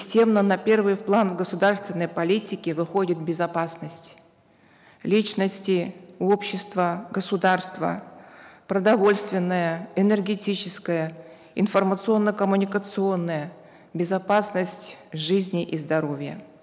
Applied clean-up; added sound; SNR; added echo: none; none; none; none.